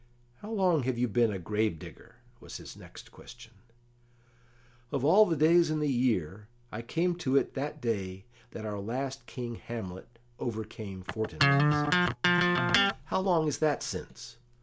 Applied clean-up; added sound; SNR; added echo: none; Electric guitar; -4 dB; none.